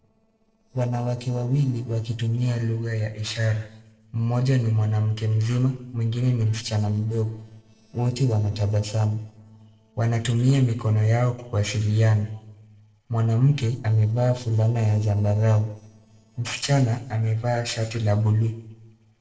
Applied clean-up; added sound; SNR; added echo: neural separator model SepFormer DNS4.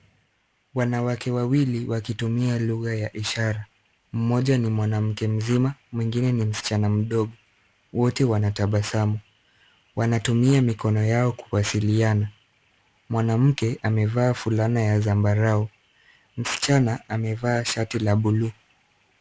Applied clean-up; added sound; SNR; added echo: none; none; none; none.